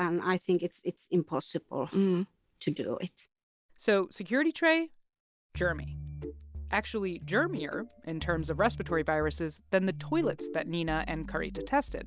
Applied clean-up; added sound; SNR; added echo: none; none; none; none.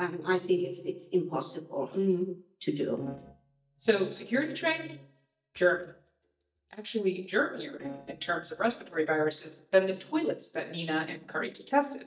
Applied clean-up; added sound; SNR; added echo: neural mask model DeepFilterNet 3.